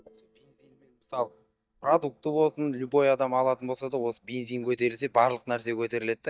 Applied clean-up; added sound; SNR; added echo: neural mask model DeepFilterNet 3.